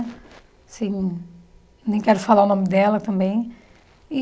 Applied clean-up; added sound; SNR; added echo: none; none; none; none.